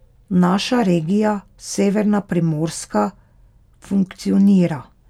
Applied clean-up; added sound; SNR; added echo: none; none; none; none.